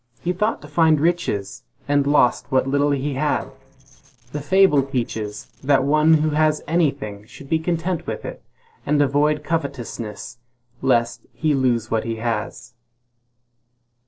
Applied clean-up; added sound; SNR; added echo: neural separator model SepFormer DNS4.